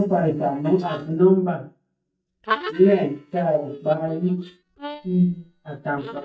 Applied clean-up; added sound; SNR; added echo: neural mask model DeepFilterNet 3.